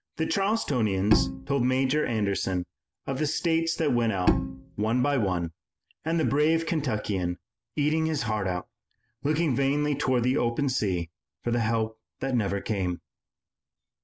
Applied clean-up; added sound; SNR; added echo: none; Bowed string instrument; 2 dB; none.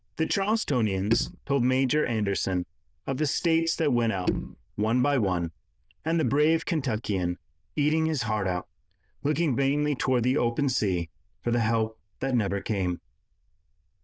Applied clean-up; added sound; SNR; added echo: neural diffusion model UNIVERSE++.